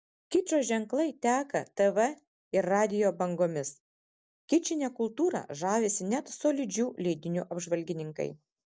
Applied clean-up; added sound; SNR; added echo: none; none; none; none.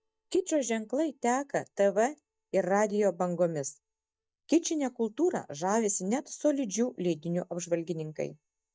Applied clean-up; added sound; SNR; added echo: neural mask model DeepFilterNet 3.